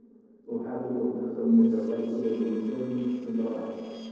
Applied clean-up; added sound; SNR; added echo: neural separator model SepFormer DNS4.